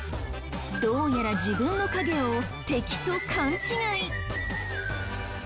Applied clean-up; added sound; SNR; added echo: none; none; none; none.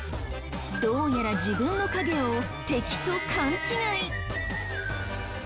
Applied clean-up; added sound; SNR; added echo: none; Doorbell + Trumpet; 13 dB; none.